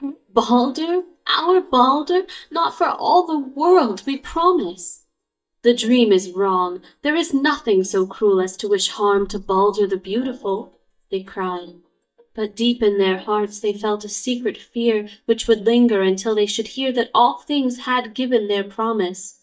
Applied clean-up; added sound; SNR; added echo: neural mask model DeepFilterNet 3.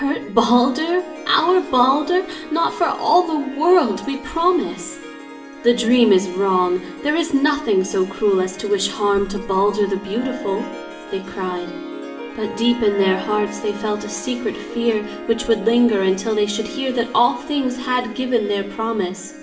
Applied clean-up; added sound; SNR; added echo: none; Harp; 14 dB; reverberation time 0.6 s.